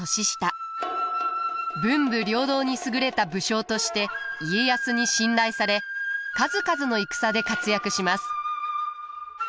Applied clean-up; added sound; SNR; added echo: none; none; none; none.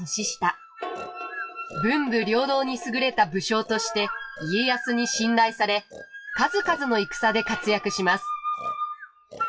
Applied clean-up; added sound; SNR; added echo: classical method WPE with log-MMSE.